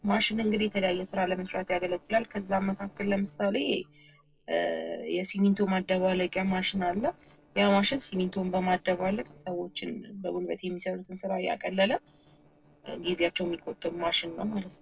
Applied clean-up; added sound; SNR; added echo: neural separator model SepFormer DNS4.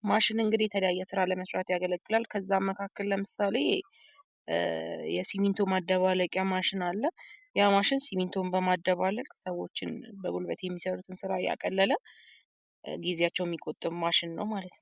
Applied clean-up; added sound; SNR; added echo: none; none; none; none.